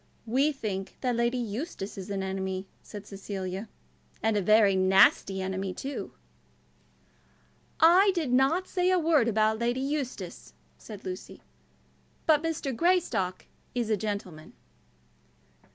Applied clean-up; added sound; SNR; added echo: none; none; none; none.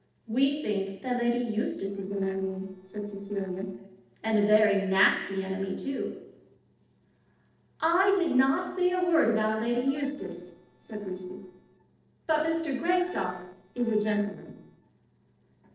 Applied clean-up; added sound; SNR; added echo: neural separator model SepFormer DNS4.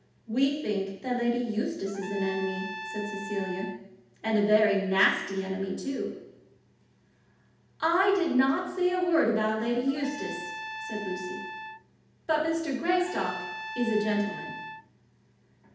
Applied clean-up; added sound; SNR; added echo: none; Trumpet; 10 dB; reverberation time 0.8 s.